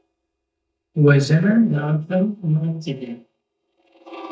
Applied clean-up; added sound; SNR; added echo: neural mask model DeepFilterNet 3.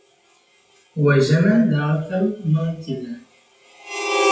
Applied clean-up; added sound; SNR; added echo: classical method WPE with log-MMSE.